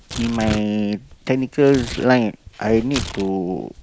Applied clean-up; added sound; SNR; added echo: none; Tearing; 12 dB; none.